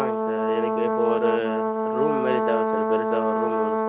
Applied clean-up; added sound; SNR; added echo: none; Brass instrument; -4 dB; none.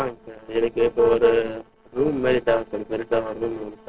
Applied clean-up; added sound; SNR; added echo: neural separator model SepFormer DNS4.